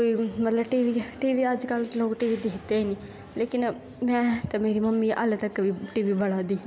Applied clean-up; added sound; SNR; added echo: none; none; none; none.